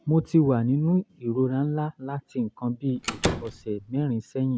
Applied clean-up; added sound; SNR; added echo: none; Slam; 6 dB; none.